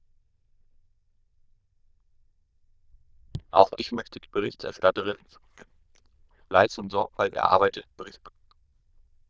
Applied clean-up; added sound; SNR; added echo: neural diffusion model UNIVERSE++.